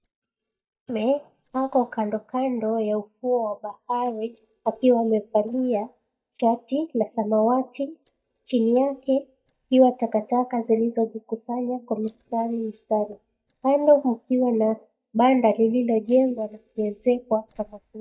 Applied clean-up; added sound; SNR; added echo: neural mask model DeepFilterNet 3.